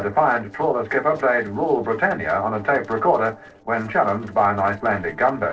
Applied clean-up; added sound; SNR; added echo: neural separator model SepFormer DNS4.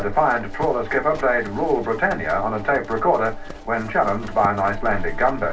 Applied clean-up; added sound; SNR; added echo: none; Livestock, farm animals, working animals; 9 dB; reverberation time 0.2 s.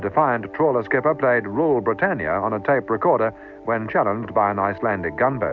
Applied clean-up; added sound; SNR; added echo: none; none; none; none.